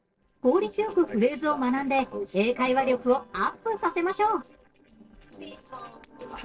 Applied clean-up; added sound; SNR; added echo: neural separator model SepFormer DNS4.